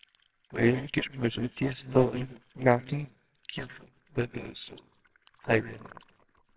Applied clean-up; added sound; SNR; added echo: neural separator model SepFormer WHAMR!.